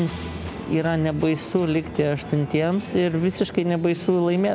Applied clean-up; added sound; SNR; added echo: none; none; none; none.